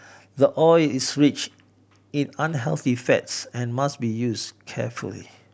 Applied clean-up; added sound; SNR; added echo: none; none; none; none.